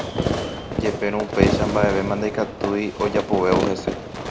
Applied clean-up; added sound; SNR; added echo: none; Fireworks; 1 dB; none.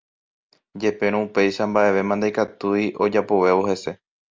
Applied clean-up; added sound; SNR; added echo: none; none; none; none.